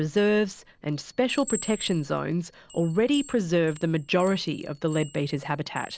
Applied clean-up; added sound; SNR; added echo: none; Chime; 17 dB; none.